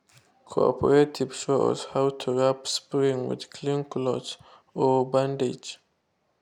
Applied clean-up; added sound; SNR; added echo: none; none; none; none.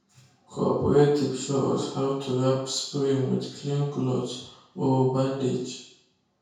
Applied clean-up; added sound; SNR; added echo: none; none; none; reverberation time 0.6 s.